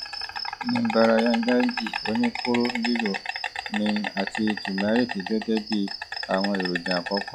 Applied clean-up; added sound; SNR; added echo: classical method log-MMSE.